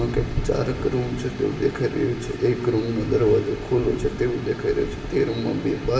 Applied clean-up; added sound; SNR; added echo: none; none; none; reverberation time 2.5 s.